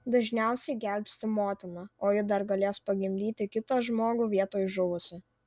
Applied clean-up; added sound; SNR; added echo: none; none; none; none.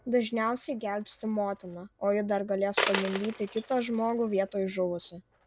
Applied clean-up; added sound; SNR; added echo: none; Coin (dropping); 9 dB; none.